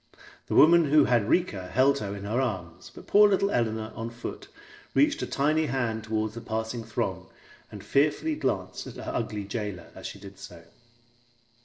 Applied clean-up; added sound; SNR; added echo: neural separator model SepFormer DNS4.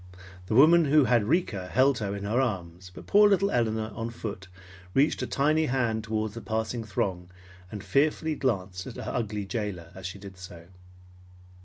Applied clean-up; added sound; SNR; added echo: none; none; none; none.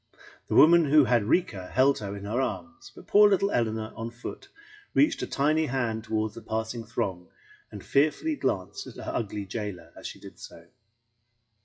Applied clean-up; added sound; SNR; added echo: classical method WPE with log-MMSE.